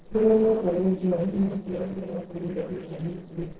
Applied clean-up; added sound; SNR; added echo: neural separator model SepFormer DNS4.